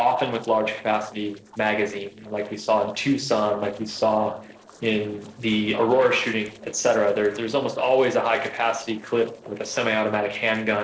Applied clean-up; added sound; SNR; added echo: neural separator model SepFormer DNS4.